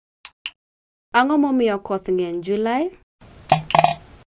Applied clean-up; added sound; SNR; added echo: none; Fart; -3 dB; none.